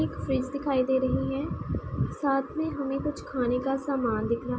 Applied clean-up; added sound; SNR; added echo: none; none; none; none.